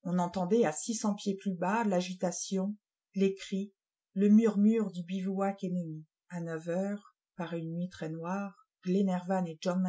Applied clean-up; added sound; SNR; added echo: none; none; none; none.